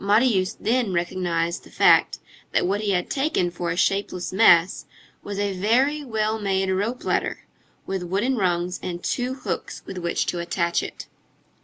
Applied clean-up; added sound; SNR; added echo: none; none; none; none.